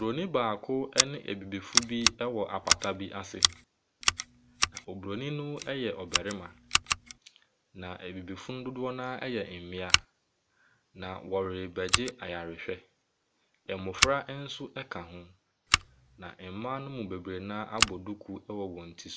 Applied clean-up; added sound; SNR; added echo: none; Scissors; -2 dB; none.